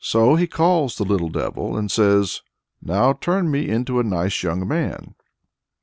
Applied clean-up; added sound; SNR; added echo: none; none; none; none.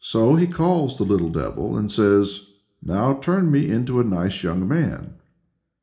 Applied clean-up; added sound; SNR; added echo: none; none; none; reverberation time 0.4 s.